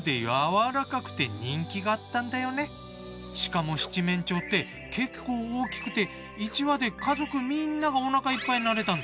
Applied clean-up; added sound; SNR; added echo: none; none; none; none.